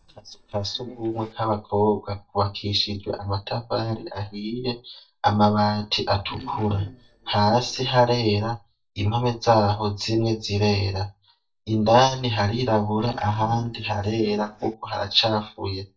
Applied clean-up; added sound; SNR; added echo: neural mask model DeepFilterNet 3.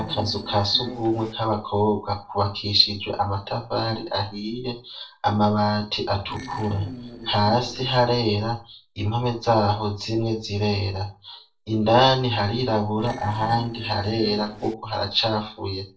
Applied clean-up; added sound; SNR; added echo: neural separator model SepFormer DNS4.